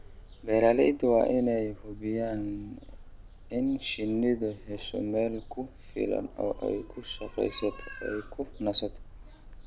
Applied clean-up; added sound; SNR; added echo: none; Boat, Water vehicle; 17 dB; none.